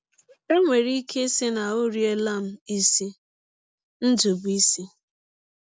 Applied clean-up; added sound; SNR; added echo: none; none; none; none.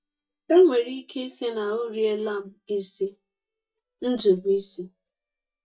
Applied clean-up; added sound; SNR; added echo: neural mask model DeepFilterNet 3.